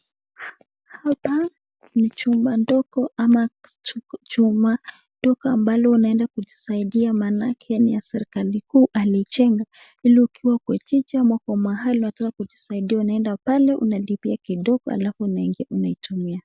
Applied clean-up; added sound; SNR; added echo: none; none; none; none.